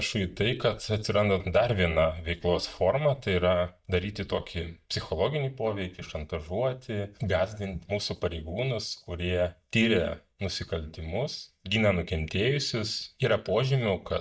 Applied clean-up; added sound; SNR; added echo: neural mask model DeepFilterNet 3.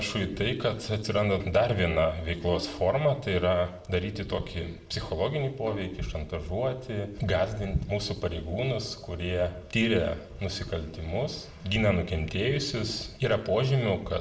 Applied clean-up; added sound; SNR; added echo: neural separator model SepFormer DNS4.